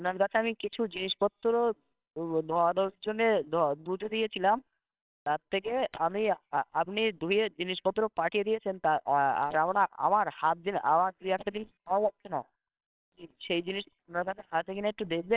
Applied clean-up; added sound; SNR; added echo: neural separator model SepFormer WHAMR!.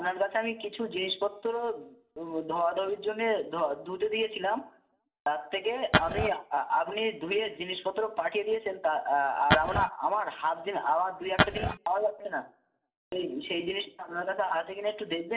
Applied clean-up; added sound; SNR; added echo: none; Glass; -4 dB; reverberation time 0.4 s.